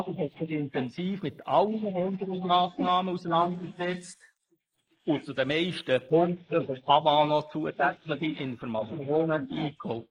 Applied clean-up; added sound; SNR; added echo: neural mask model Resemble Enhance denoiser.